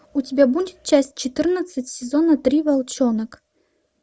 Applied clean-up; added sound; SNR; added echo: none; none; none; none.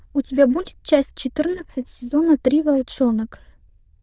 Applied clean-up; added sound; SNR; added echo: neural diffusion model UNIVERSE++.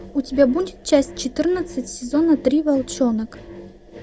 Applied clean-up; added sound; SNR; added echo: none; Engine; 18 dB; none.